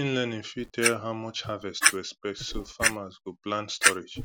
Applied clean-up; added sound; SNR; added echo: none; Clock; -2 dB; none.